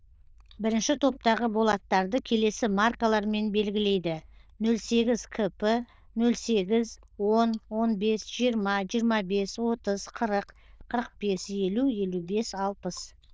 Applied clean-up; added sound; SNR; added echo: neural diffusion model UNIVERSE++.